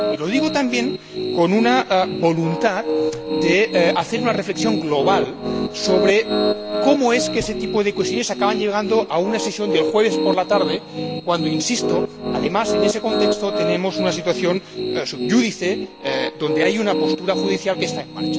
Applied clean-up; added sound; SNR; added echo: none; Piano; 2 dB; none.